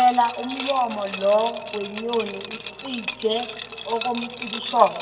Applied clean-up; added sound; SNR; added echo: none; Liquid; 11 dB; reverberation time 1.8 s.